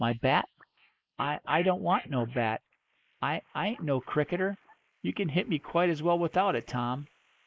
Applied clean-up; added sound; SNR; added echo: neural mask model Resemble Enhance denoiser.